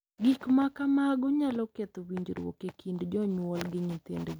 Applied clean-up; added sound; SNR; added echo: none; none; none; none.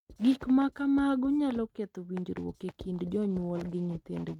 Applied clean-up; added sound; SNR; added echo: neural mask model RNNoise.